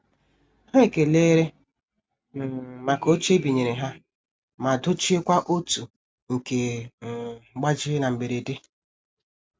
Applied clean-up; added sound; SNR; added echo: none; none; none; none.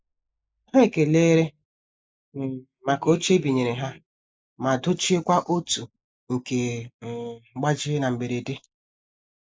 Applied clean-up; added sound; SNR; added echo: neural mask model Resemble Enhance denoiser.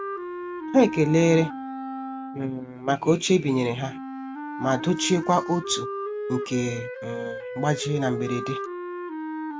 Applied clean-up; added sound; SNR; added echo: none; Wind instrument, woodwind instrument; 8 dB; none.